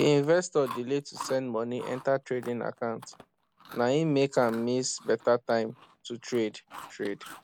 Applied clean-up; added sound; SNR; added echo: none; Chewing, mastication; 19 dB; none.